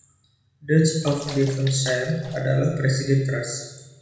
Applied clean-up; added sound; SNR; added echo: none; Sink (filling or washing) / Water / Splash, splatter; 18 dB; reverberation time 1.0 s.